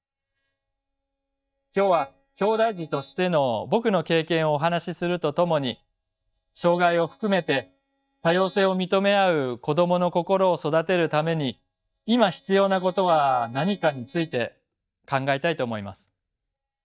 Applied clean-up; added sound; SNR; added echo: neural mask model DeepFilterNet 3.